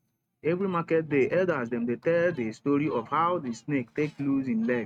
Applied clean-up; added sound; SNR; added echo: neural mask model RNNoise.